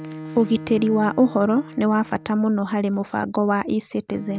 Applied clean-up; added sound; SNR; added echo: none; Bowed string instrument; 17 dB; none.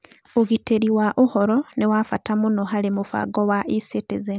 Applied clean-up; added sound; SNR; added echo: none; none; none; none.